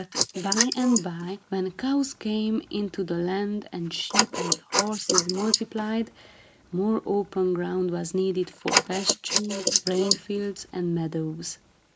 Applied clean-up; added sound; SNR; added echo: neural mask model Resemble Enhance denoiser.